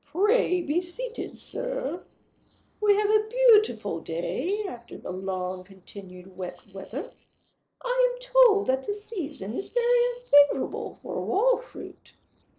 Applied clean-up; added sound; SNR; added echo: neural separator model SepFormer DNS4.